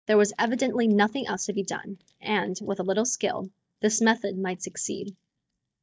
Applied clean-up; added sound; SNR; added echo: neural mask model DeepFilterNet 3.